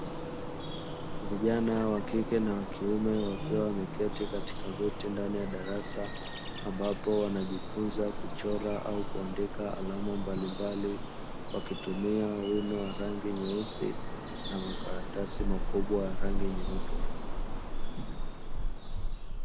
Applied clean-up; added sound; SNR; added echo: none; Bird vocalization, bird call, bird song; -1 dB; none.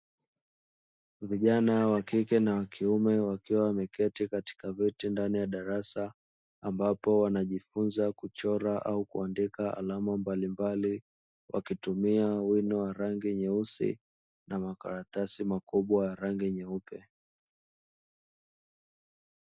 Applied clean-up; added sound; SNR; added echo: none; none; none; none.